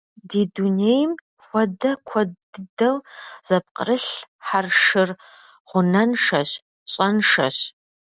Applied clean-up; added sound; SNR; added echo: none; none; none; none.